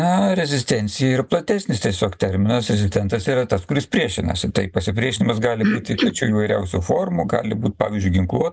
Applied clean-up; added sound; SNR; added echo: neural mask model Resemble Enhance denoiser.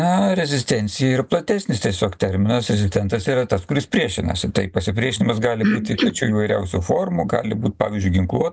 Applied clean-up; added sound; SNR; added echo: none; none; none; none.